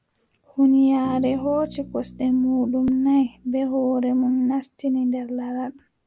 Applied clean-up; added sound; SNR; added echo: none; Bass guitar; 20 dB; none.